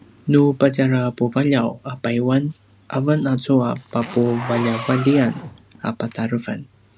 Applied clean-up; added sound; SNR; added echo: none; Zipper (clothing); 17 dB; none.